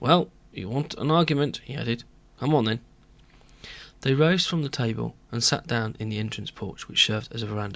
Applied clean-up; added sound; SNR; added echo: none; none; none; none.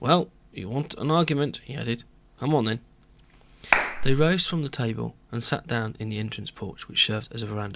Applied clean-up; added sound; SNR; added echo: none; Clapping; -3 dB; none.